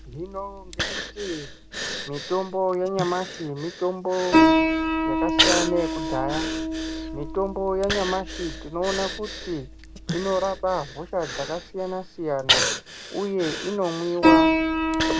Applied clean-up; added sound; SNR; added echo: none; Breathing + Piano; -3 dB; none.